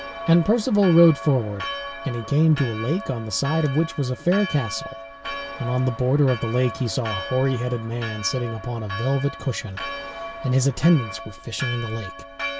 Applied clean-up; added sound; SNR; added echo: none; Church bell; 11 dB; none.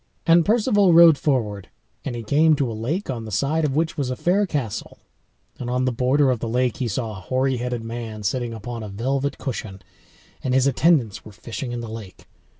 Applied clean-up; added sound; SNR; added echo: none; none; none; none.